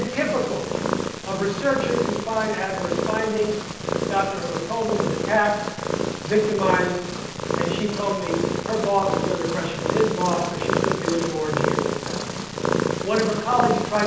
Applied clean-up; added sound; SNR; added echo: none; Purr; 1 dB; reverberation time 0.9 s.